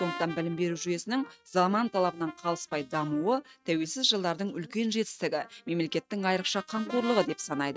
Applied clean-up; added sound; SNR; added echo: neural mask model RNNoise.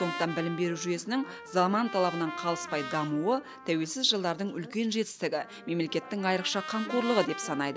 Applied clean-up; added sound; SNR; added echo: none; Trumpet; 12 dB; none.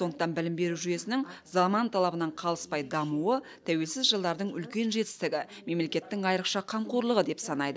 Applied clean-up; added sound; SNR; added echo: none; none; none; none.